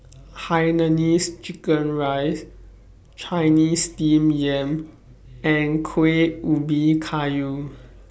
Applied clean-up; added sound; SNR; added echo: none; none; none; none.